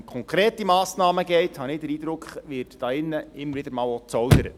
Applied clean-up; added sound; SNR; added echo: none; Chirp, tweet / Slam / Car; 5 dB; none.